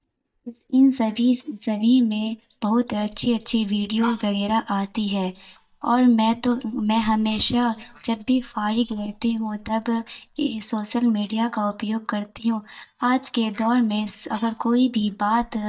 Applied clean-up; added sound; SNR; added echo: neural mask model DeepFilterNet 3.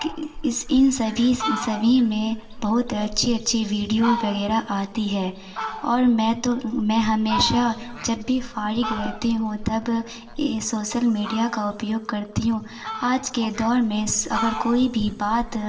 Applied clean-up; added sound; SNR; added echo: none; Fowl; 11 dB; reverberation time 2.4 s.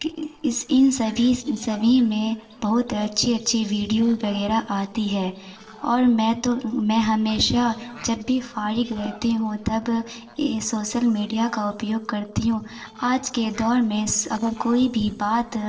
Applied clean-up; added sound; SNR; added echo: neural separator model SepFormer DNS4.